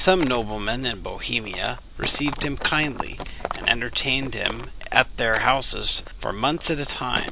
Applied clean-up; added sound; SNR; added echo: none; Livestock, farm animals, working animals; 8 dB; none.